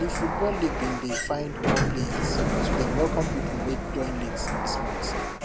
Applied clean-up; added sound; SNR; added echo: none; Sliding door; -4 dB; none.